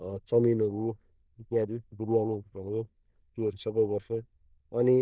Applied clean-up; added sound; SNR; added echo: neural diffusion model UNIVERSE++.